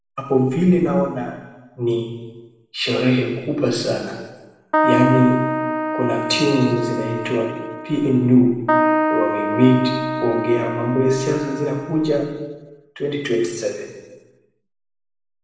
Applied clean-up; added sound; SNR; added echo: none; Keyboard (musical); 2 dB; reverberation time 1.1 s.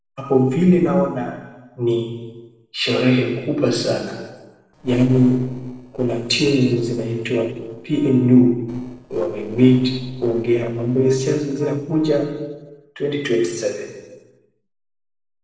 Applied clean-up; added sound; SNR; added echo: neural separator model SepFormer DNS4.